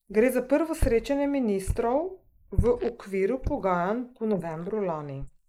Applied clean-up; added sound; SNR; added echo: neural mask model Resemble Enhance denoiser.